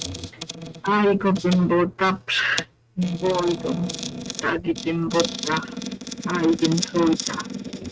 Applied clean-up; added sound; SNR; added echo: neural mask model RNNoise.